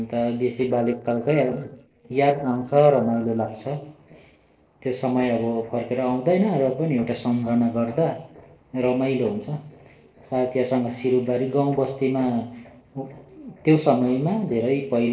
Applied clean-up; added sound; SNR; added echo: neural separator model SepFormer DNS4.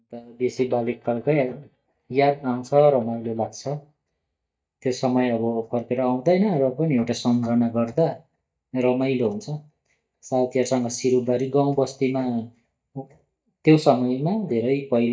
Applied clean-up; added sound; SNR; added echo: neural mask model DeepFilterNet 3.